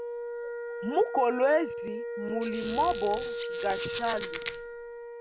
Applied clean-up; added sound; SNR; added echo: none; Wind instrument, woodwind instrument + Squeak; 4 dB; none.